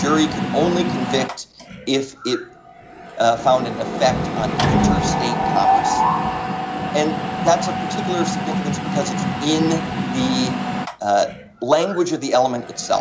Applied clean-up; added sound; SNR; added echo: none; Mechanisms; 1 dB; none.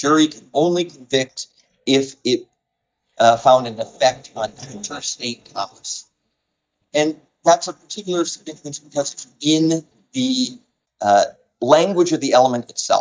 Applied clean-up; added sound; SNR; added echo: neural mask model DeepFilterNet 3.